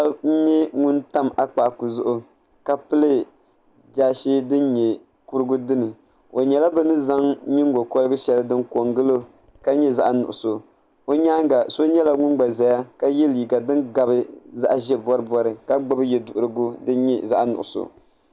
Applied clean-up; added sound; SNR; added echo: none; none; none; none.